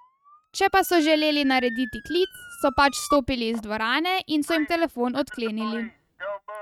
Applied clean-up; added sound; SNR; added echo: neural mask model RNNoise.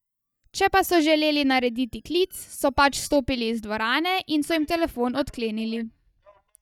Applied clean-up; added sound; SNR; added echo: neural mask model DeepFilterNet 3.